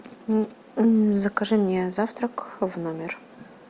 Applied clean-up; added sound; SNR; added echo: none; none; none; none.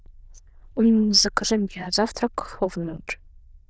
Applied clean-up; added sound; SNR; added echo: neural diffusion model UNIVERSE++.